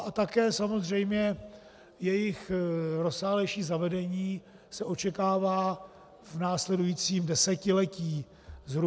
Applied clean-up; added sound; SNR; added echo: none; none; none; none.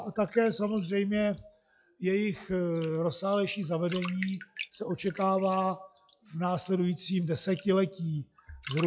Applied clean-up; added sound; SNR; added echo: classical method log-MMSE.